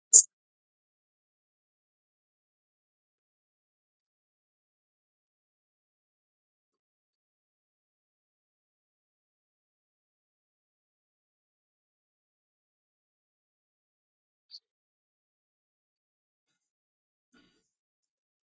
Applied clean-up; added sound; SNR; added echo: neural mask model DeepFilterNet 3.